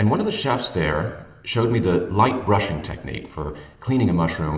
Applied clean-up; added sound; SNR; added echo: none; none; none; reverberation time 0.9 s.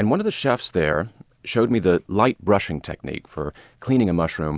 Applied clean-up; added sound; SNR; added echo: none; none; none; none.